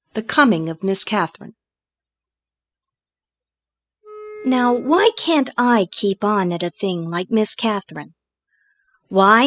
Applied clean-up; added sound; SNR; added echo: classical method spectral subtraction.